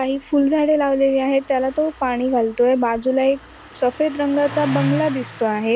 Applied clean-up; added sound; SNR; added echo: none; Engine starting; 14 dB; none.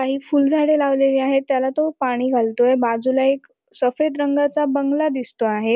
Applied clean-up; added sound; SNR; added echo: none; none; none; none.